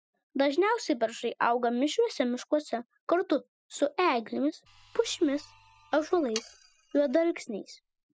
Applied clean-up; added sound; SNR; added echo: classical method spectral subtraction.